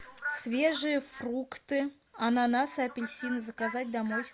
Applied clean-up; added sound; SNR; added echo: none; none; none; none.